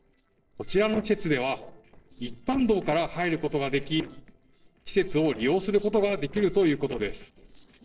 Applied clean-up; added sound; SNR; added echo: neural separator model SepFormer DNS4.